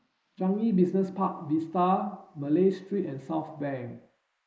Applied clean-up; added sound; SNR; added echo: neural mask model Resemble Enhance denoiser.